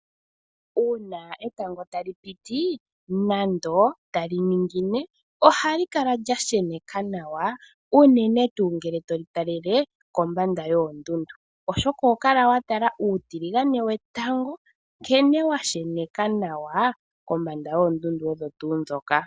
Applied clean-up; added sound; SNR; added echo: none; none; none; none.